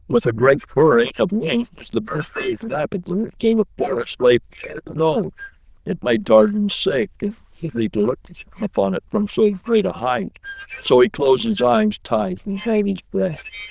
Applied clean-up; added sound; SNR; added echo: neural diffusion model UNIVERSE++.